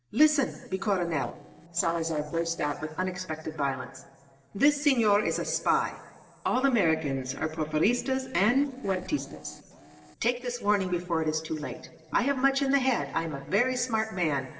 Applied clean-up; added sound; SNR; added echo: neural separator model SepFormer DNS4.